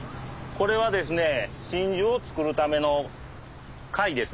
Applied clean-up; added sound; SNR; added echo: none; none; none; none.